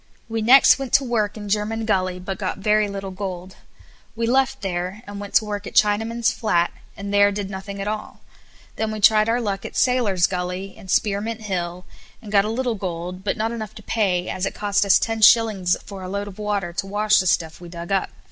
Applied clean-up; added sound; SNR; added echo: none; none; none; none.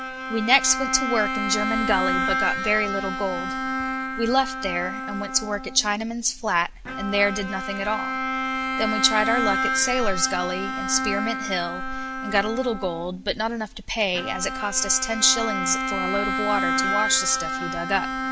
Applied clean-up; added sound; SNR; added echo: none; Bowed string instrument; 2 dB; none.